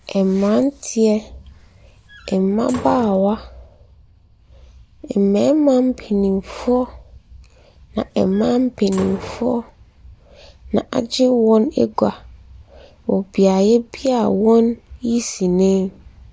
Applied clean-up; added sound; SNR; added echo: none; Slam; 18 dB; none.